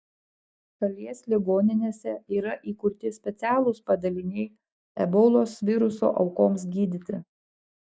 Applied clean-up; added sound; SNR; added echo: none; none; none; none.